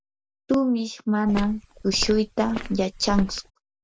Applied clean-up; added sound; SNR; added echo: none; Walk, footsteps; 8 dB; none.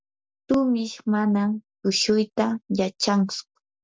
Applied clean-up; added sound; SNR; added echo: none; none; none; none.